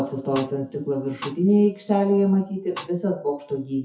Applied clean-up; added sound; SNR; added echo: classical method WPE with log-MMSE.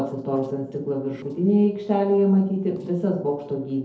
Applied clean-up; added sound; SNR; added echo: neural separator model SepFormer DNS4.